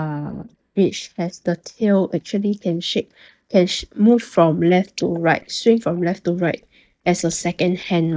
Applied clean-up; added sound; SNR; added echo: neural mask model DeepFilterNet 3.